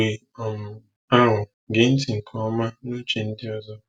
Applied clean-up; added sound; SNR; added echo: none; none; none; none.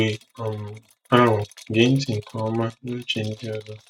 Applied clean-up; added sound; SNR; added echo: neural mask model RNNoise.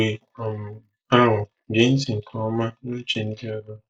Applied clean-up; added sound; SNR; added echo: neural mask model Resemble Enhance denoiser.